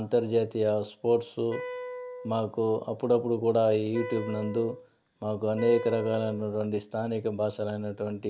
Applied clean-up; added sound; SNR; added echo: none; Wind instrument, woodwind instrument; 12 dB; none.